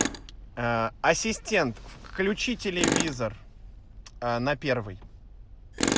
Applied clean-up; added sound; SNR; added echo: none; Tools; 4 dB; none.